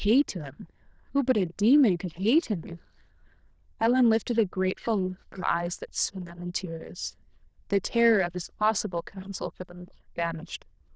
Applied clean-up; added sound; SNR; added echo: neural diffusion model UNIVERSE++.